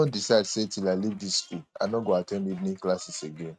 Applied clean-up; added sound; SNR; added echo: neural mask model RNNoise.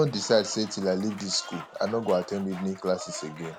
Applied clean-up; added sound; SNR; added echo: none; Applause / Crowd; 16 dB; none.